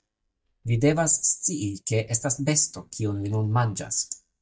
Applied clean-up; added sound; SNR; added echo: neural mask model DeepFilterNet 3.